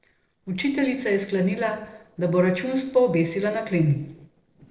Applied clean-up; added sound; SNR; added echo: neural separator model SepFormer DNS4.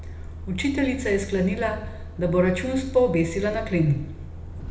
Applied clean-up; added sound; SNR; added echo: none; Truck; 10 dB; reverberation time 0.9 s.